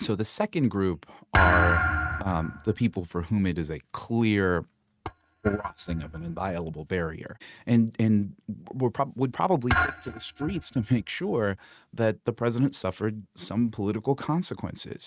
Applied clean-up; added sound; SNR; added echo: neural mask model RNNoise.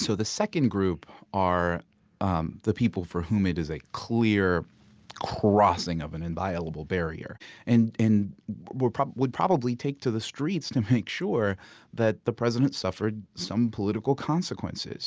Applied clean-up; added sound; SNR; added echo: none; none; none; none.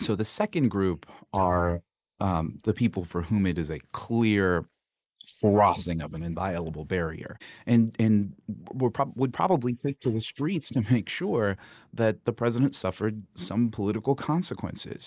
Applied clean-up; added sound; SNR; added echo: neural mask model Resemble Enhance denoiser.